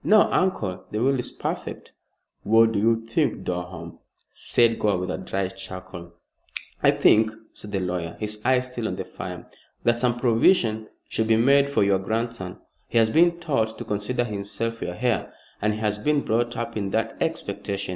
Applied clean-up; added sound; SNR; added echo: none; none; none; none.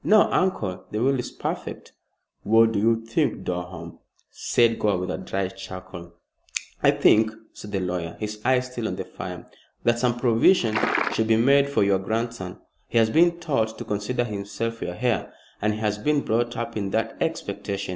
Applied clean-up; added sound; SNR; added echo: none; Liquid; 1 dB; none.